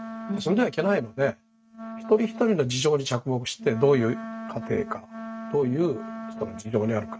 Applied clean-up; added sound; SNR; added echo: neural mask model RNNoise.